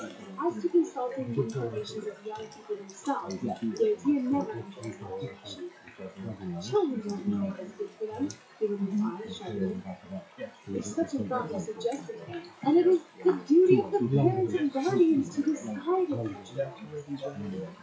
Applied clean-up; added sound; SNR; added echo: classical method WPE with log-MMSE.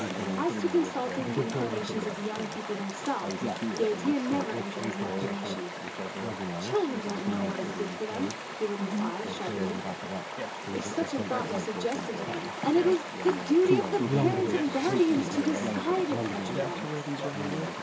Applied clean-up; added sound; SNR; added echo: none; Chatter / Stream; 2 dB; reverberation time 0.2 s.